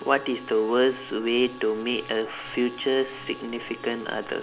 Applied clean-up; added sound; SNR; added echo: none; Wind instrument, woodwind instrument; 19 dB; none.